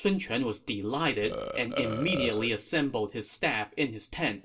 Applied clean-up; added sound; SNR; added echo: none; Burping, eructation; 5 dB; reverberation time 0.2 s.